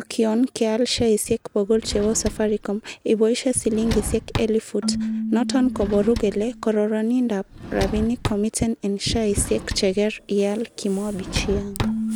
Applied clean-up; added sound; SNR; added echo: none; Drawer open or close + Keyboard (musical); 9 dB; none.